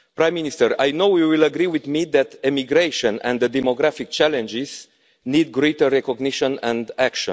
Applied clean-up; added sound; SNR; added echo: none; none; none; none.